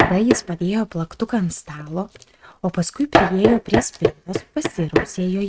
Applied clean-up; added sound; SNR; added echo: neural mask model RNNoise.